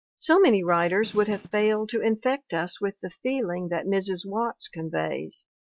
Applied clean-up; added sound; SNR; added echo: neural mask model DeepFilterNet 3.